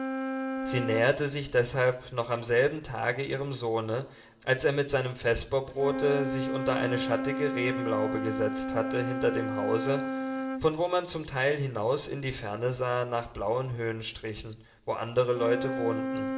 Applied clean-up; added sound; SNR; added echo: none; Wind instrument, woodwind instrument; 6 dB; reverberation time 1.6 s.